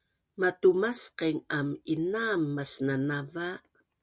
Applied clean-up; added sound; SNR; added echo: none; none; none; none.